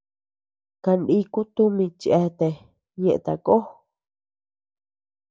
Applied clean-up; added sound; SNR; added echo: none; none; none; none.